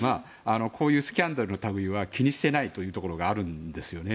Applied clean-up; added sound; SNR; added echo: none; none; none; none.